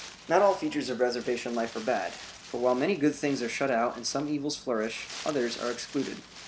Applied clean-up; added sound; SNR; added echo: none; Wind; 17 dB; none.